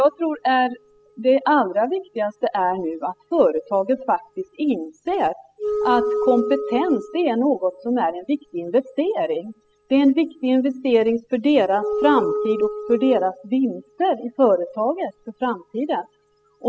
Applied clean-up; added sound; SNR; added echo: classical method spectral subtraction.